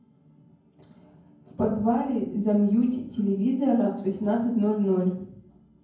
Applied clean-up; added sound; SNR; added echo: none; none; none; reverberation time 0.9 s.